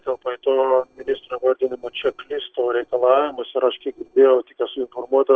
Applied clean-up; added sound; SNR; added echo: neural separator model SepFormer DNS4.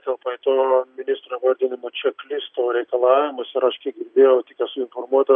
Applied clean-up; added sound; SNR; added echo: none; none; none; none.